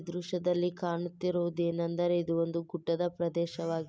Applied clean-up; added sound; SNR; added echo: none; none; none; none.